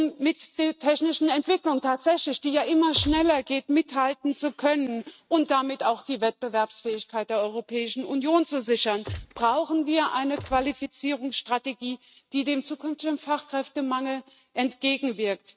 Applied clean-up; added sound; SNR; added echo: neural mask model RNNoise.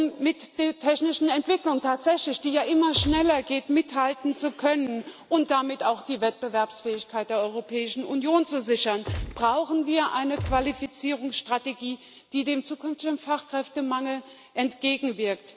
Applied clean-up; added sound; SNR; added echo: none; Gunshot, gunfire; 7 dB; none.